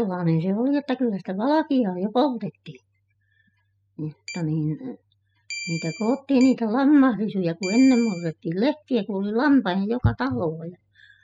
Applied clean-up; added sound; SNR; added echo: classical method spectral subtraction.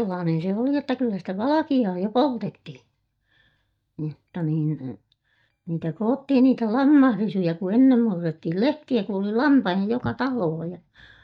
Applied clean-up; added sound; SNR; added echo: neural mask model DeepFilterNet 3.